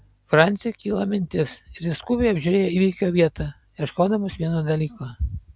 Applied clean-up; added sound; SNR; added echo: none; none; none; none.